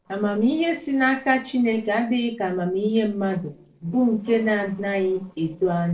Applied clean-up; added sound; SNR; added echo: neural separator model SepFormer DNS4.